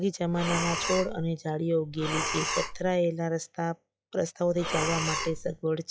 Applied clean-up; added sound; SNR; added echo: classical method log-MMSE.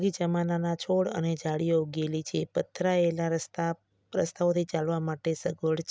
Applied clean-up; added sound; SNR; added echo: none; none; none; none.